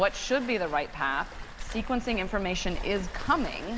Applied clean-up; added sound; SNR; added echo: none; Waves, surf; 7 dB; none.